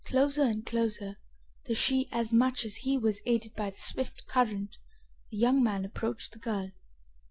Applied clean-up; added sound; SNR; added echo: none; none; none; none.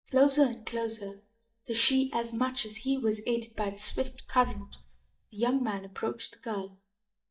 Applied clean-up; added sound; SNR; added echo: neural mask model DeepFilterNet 3.